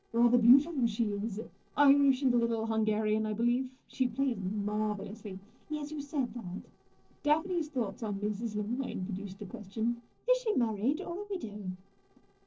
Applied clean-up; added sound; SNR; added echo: neural separator model SepFormer DNS4.